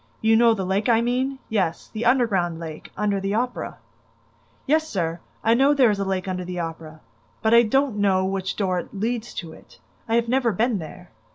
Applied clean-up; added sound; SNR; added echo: none; none; none; none.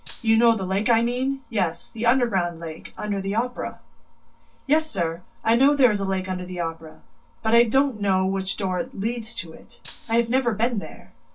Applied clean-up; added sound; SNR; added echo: none; Rattle (instrument); -1 dB; reverberation time 0.1 s.